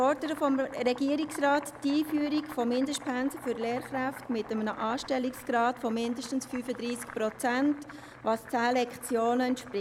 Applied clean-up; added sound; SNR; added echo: none; Boiling; 17 dB; none.